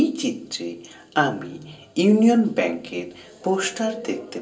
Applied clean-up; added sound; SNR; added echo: none; none; none; reverberation time 0.2 s.